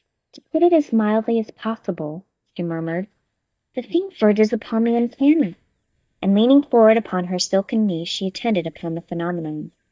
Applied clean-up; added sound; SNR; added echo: neural mask model DeepFilterNet 3.